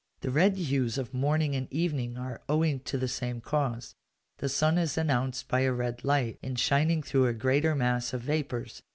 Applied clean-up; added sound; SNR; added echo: none; none; none; none.